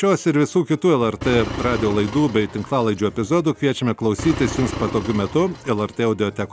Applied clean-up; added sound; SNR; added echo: none; Engine; 10 dB; none.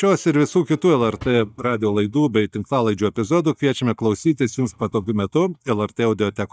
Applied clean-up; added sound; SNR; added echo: neural mask model DeepFilterNet 3.